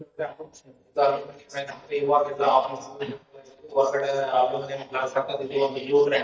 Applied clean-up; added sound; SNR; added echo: neural mask model DeepFilterNet 3.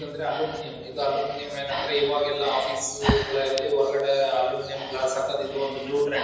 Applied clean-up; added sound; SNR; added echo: none; Breathing; 9 dB; reverberation time 1.1 s.